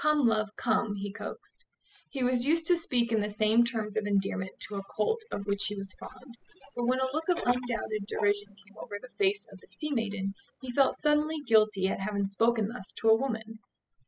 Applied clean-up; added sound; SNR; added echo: classical method spectral subtraction.